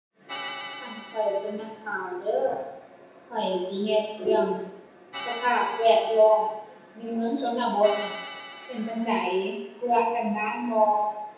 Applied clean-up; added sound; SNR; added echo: none; Organ; 14 dB; reverberation time 0.8 s.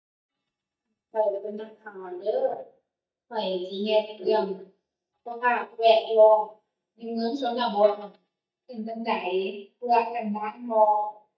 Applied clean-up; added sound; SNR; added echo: neural mask model DeepFilterNet 3.